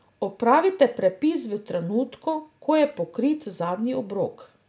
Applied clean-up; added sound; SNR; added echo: none; none; none; none.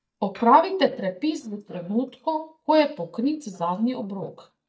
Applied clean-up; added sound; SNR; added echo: neural mask model DeepFilterNet 3.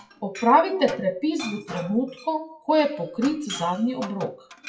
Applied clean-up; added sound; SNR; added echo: classical method WPE with log-MMSE.